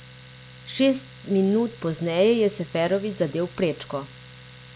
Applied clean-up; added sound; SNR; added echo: none; Domestic sounds, home sounds; 20 dB; none.